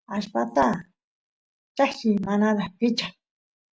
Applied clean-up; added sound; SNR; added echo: none; none; none; none.